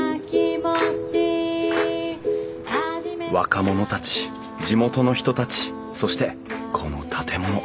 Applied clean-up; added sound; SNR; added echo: none; none; none; none.